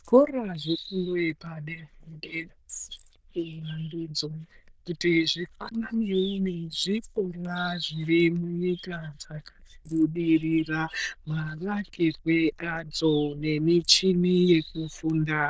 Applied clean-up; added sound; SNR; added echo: neural diffusion model UNIVERSE++.